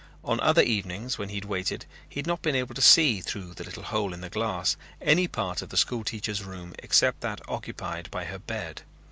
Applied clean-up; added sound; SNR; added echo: none; none; none; none.